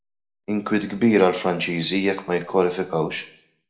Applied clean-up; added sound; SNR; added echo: none; none; none; reverberation time 0.5 s.